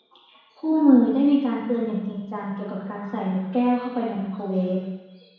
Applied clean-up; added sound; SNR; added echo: none; none; none; reverberation time 1.1 s.